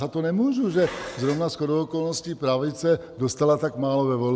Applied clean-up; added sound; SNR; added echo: none; Dishes, pots, and pans; 17 dB; none.